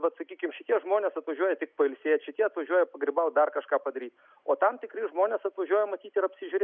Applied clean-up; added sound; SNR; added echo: none; none; none; none.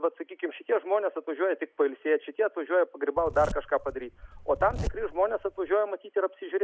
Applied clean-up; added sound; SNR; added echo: none; Zipper (clothing); 10 dB; none.